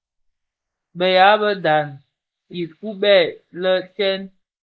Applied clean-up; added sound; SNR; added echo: neural mask model Resemble Enhance denoiser.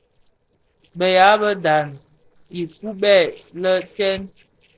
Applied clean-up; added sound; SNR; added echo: neural separator model SepFormer DNS4.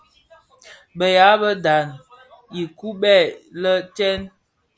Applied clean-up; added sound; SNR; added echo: none; none; none; none.